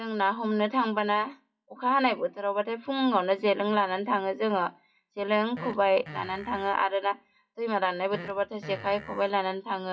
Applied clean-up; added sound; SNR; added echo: classical method WPE with log-MMSE.